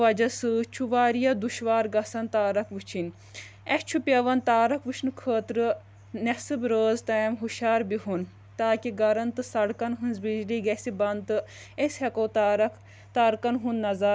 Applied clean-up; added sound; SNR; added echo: none; none; none; none.